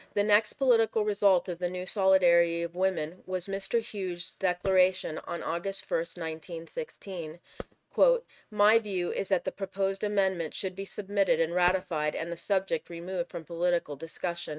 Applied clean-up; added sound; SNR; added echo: neural mask model RNNoise.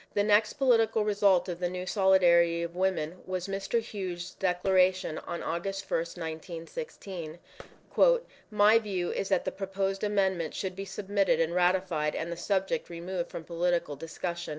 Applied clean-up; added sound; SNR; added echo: neural separator model SepFormer DNS4.